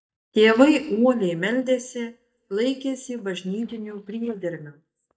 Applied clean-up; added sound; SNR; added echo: neural mask model DeepFilterNet 3.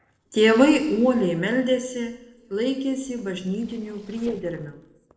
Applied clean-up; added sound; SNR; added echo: neural separator model SepFormer DNS4.